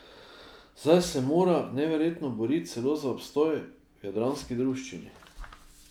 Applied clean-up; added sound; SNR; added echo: none; none; none; none.